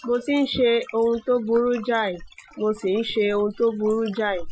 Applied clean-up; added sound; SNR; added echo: classical method Wiener filter.